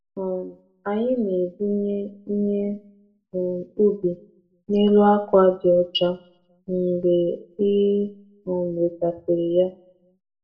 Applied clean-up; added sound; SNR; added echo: none; none; none; reverberation time 0.3 s.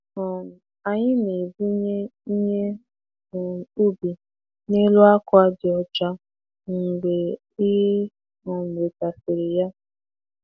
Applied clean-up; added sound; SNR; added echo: none; none; none; none.